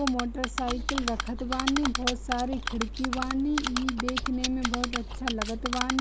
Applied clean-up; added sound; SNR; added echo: none; Chewing, mastication + Typing; 2 dB; none.